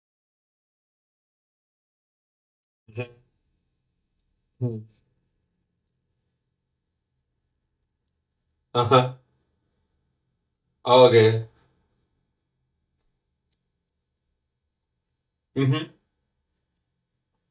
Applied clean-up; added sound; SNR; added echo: neural mask model DeepFilterNet 3.